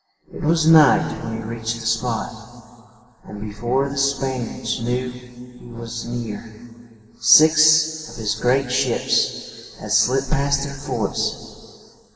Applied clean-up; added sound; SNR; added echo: none; none; none; reverberation time 2.4 s.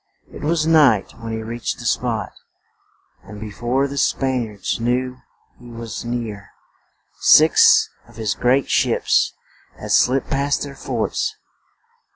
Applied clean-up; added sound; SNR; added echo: none; none; none; none.